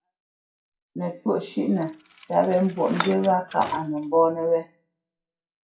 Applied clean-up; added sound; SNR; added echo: classical method WPE with log-MMSE.